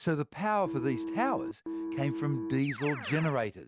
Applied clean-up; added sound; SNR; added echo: none; Keyboard (musical); 6 dB; none.